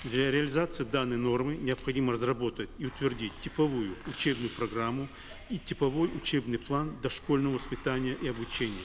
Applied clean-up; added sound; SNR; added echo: none; Hiss; 15 dB; none.